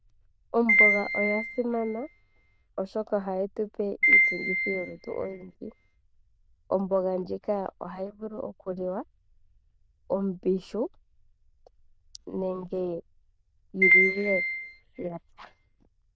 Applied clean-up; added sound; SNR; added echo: neural diffusion model UNIVERSE++.